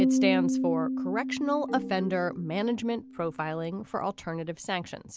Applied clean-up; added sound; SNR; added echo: none; Piano; 1 dB; none.